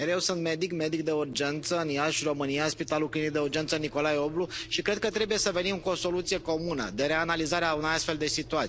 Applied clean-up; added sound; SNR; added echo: none; Engine; 18 dB; none.